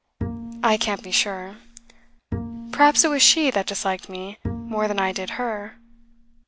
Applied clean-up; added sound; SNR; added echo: none; Bowed string instrument; 11 dB; none.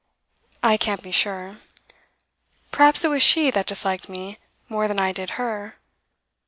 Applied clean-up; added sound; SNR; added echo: none; none; none; none.